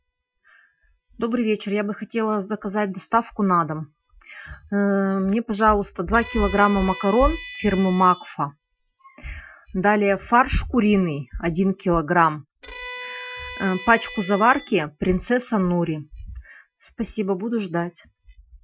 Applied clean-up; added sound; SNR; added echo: classical method Wiener filter.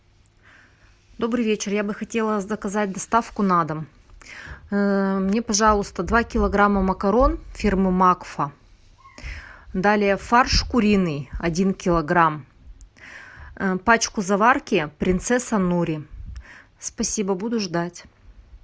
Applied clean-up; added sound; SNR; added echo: none; none; none; none.